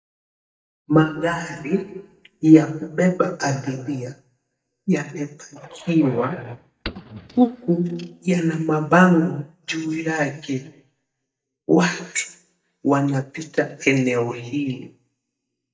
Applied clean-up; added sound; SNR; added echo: neural mask model DeepFilterNet 3.